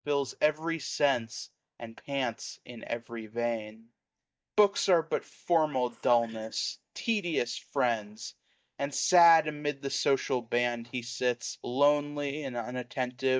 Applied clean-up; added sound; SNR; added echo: neural mask model DeepFilterNet 3.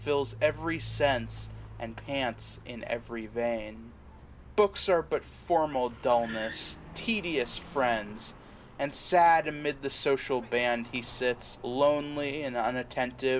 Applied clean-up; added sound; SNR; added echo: none; Car; 16 dB; none.